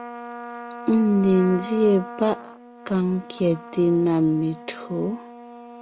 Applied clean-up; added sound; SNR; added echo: none; Trumpet; 15 dB; none.